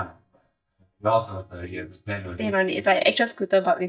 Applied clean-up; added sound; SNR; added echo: neural mask model DeepFilterNet 3.